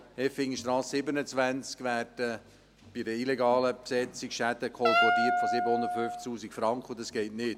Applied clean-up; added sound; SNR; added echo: none; Wind instrument, woodwind instrument; -2 dB; none.